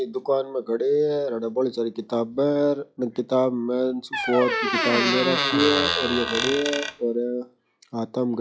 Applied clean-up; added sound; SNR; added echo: classical method log-MMSE.